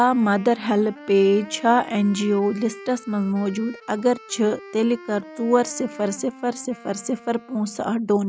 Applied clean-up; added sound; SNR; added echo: none; Wind instrument, woodwind instrument; 19 dB; none.